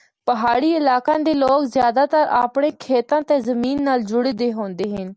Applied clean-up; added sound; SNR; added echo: none; none; none; none.